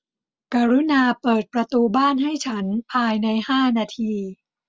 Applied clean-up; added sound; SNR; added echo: none; none; none; none.